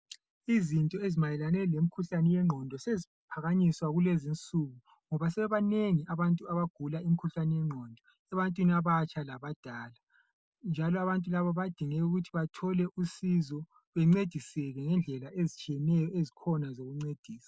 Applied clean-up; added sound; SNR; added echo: none; none; none; none.